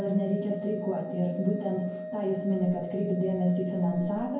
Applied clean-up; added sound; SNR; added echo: none; Organ; 10 dB; reverberation time 0.9 s.